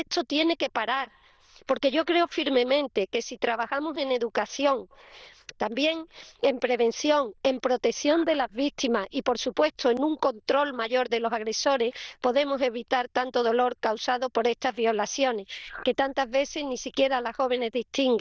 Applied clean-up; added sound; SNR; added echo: neural diffusion model UNIVERSE++.